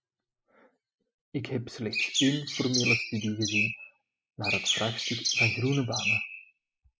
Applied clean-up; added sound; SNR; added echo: classical method spectral subtraction.